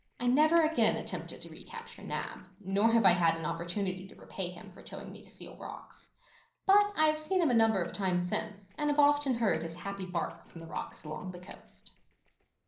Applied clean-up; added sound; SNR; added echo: neural separator model SepFormer DNS4.